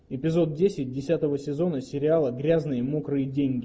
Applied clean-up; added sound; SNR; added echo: none; none; none; none.